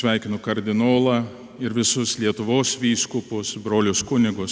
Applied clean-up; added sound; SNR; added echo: none; none; none; none.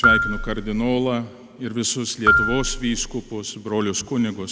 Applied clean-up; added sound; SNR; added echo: none; Marimba, xylophone; 0 dB; none.